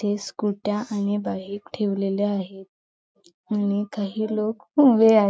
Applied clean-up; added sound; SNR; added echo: none; none; none; none.